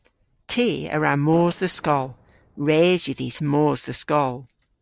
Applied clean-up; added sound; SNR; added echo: neural separator model SepFormer DNS4.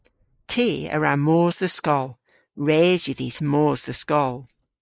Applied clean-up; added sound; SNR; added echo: neural mask model Resemble Enhance denoiser.